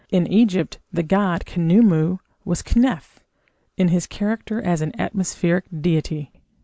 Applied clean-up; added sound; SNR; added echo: none; none; none; none.